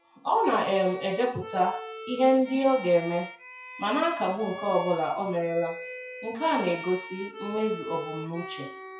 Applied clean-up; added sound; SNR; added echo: classical method WPE with log-MMSE.